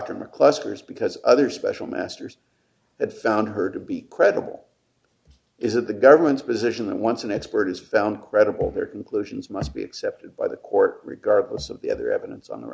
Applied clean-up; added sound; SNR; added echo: none; none; none; none.